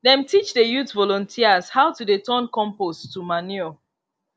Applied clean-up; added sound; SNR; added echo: none; none; none; none.